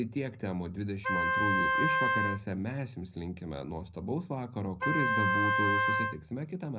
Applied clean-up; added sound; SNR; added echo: none; Wind instrument, woodwind instrument; -4 dB; reverberation time 0.4 s.